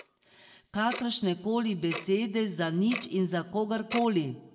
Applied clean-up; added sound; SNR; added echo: none; Tick-tock; 15 dB; reverberation time 1.4 s.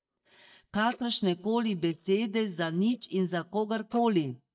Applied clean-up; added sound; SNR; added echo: neural mask model DeepFilterNet 3.